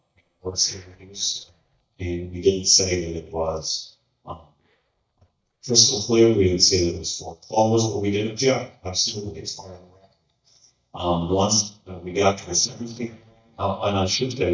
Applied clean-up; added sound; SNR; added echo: neural mask model DeepFilterNet 3.